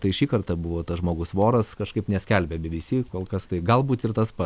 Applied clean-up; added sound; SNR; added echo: none; none; none; none.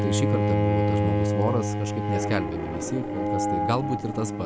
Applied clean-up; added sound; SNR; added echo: none; Bowed string instrument; -5 dB; none.